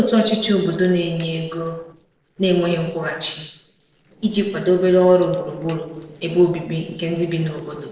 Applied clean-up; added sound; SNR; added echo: neural separator model SepFormer DNS4.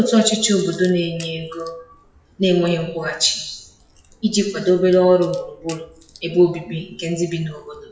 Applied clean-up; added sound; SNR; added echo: classical method WPE with log-MMSE.